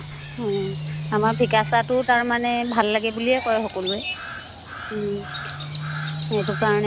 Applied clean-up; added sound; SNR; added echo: none; Crow; 7 dB; none.